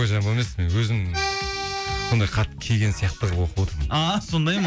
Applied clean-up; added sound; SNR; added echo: none; Accordion; 4 dB; none.